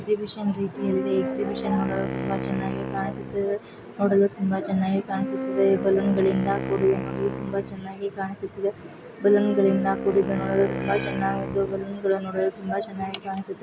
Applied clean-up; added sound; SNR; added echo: none; Wind instrument, woodwind instrument; 6 dB; none.